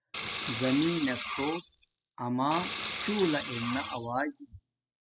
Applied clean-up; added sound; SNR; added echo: classical method spectral subtraction.